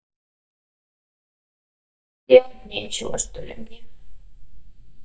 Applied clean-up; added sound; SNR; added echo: neural mask model DeepFilterNet 3.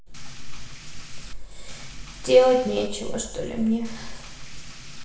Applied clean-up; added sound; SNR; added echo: none; Rain; 19 dB; reverberation time 0.8 s.